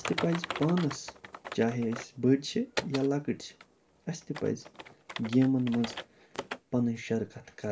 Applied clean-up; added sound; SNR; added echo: none; Typing; 11 dB; reverberation time 0.2 s.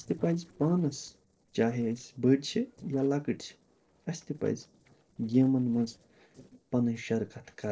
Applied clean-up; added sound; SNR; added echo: neural separator model SepFormer DNS4.